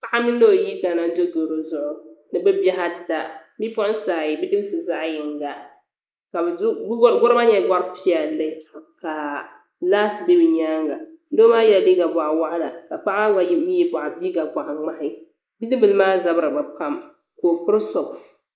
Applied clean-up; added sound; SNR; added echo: neural mask model Resemble Enhance denoiser.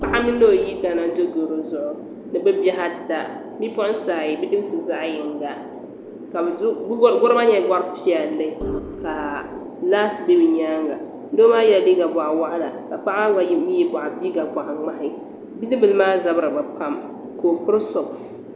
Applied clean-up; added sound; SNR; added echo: none; Organ; 10 dB; none.